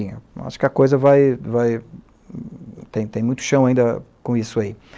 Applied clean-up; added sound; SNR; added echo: none; none; none; none.